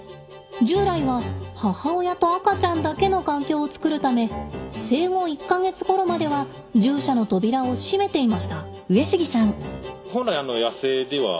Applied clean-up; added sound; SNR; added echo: none; Wind instrument, woodwind instrument; 19 dB; reverberation time 2.1 s.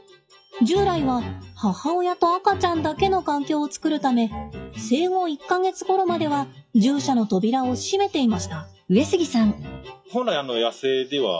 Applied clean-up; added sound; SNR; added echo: classical method WPE with log-MMSE.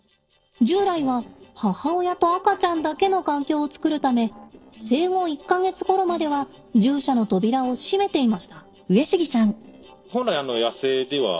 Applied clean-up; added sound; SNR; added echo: neural separator model SepFormer DNS4.